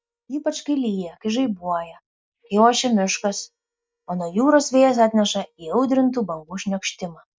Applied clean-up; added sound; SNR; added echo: neural mask model DeepFilterNet 3.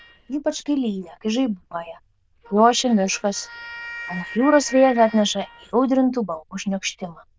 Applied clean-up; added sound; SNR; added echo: neural diffusion model UNIVERSE++.